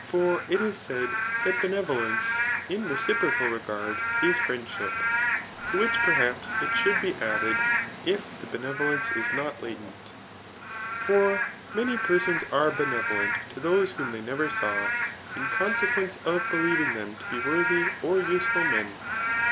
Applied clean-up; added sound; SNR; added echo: none; Rain / Frog; -1 dB; none.